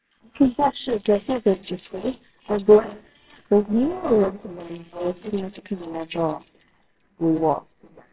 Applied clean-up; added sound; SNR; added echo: neural separator model SepFormer WHAMR!.